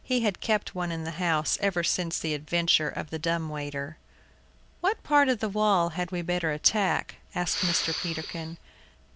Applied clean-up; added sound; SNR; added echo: none; Respiratory sounds; 5 dB; none.